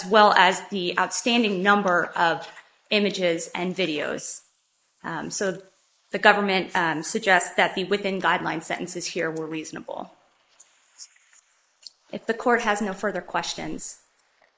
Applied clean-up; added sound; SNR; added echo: neural mask model Resemble Enhance denoiser.